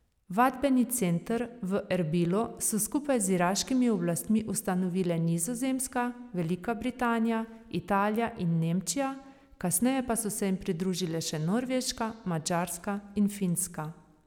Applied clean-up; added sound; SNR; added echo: none; none; none; none.